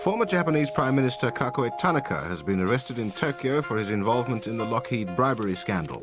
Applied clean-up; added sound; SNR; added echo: none; none; none; none.